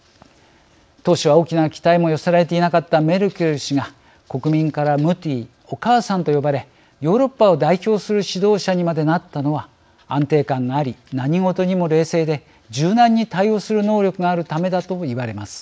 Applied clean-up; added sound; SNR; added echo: none; none; none; none.